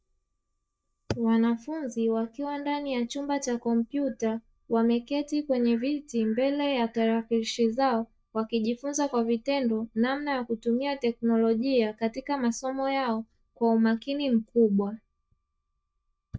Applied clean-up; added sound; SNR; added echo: neural mask model DeepFilterNet 3.